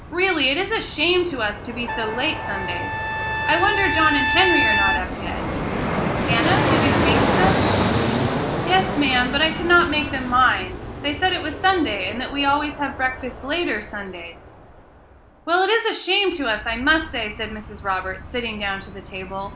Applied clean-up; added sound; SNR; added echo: none; Trumpet + Fixed-wing aircraft, airplane; 2 dB; none.